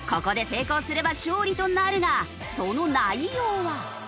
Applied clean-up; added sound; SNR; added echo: none; none; none; none.